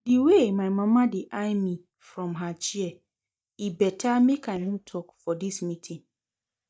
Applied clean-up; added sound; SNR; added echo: neural mask model DeepFilterNet 3.